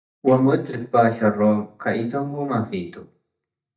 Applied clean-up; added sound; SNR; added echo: neural mask model DeepFilterNet 3.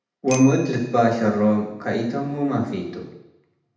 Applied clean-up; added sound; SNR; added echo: none; Bicycle bell; 19 dB; reverberation time 0.8 s.